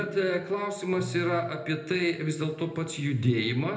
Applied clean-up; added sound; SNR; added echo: none; Electric guitar; 14 dB; reverberation time 0.7 s.